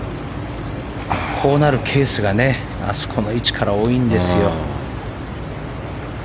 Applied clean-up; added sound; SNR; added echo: none; none; none; none.